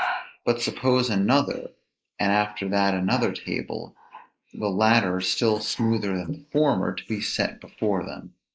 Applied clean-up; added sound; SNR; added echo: neural mask model Resemble Enhance denoiser.